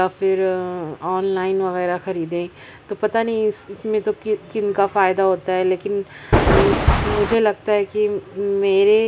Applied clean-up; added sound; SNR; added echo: none; Thunder; -4 dB; none.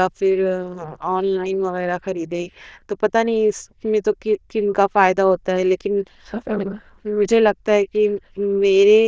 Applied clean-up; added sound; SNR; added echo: neural diffusion model UNIVERSE++.